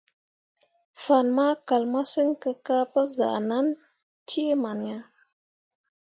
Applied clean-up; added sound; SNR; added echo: none; none; none; none.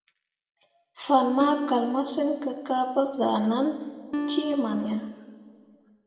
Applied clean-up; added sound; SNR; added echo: none; Acoustic guitar; 6 dB; reverberation time 1.8 s.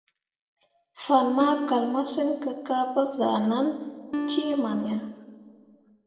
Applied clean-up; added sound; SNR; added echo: neural separator model SepFormer DNS4.